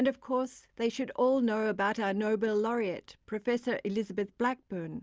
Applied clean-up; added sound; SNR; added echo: none; none; none; none.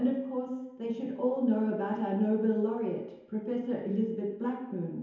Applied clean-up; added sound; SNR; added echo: none; none; none; reverberation time 1.0 s.